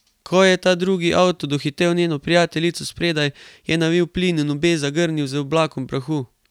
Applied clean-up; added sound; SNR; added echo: none; none; none; none.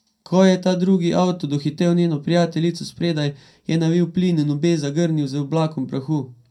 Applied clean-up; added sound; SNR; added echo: none; none; none; reverberation time 0.2 s.